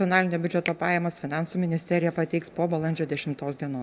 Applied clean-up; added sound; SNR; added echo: none; Finger snapping; 18 dB; none.